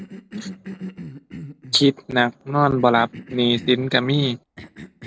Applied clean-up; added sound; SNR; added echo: none; Cough; 16 dB; none.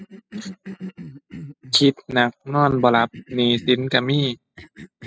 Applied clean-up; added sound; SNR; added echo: classical method spectral subtraction.